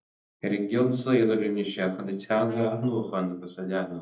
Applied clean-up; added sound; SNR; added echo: neural mask model DeepFilterNet 3.